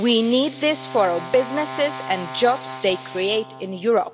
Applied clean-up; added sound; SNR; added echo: none; Sink (filling or washing) / Water tap, faucet / Liquid + Brass instrument; 11 dB; none.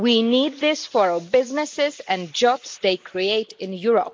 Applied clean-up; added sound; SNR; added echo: neural mask model Resemble Enhance denoiser.